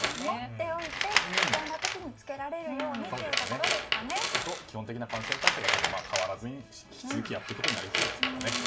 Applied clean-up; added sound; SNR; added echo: none; Tools; -4 dB; reverberation time 0.2 s.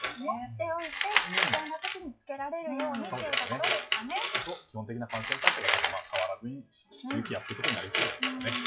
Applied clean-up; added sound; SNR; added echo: classical method WPE with log-MMSE.